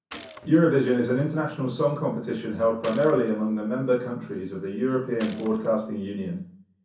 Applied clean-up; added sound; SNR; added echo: none; Gunshot, gunfire; 20 dB; reverberation time 0.6 s.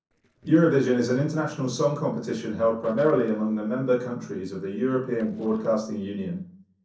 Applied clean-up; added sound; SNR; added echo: neural separator model SepFormer DNS4.